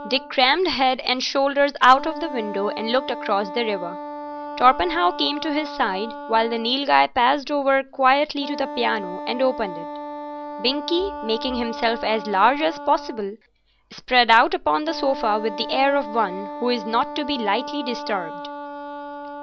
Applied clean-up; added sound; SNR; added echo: none; Wind instrument, woodwind instrument; 11 dB; none.